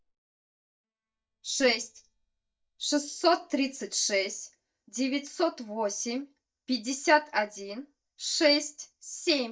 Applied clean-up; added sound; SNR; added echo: neural mask model DeepFilterNet 3.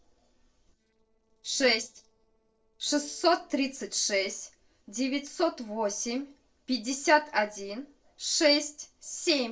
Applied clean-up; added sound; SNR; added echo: neural separator model SepFormer DNS4.